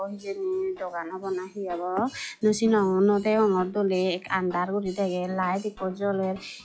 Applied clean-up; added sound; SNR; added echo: classical method log-MMSE.